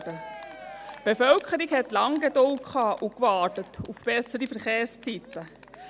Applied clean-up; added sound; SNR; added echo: none; Cheering; 19 dB; none.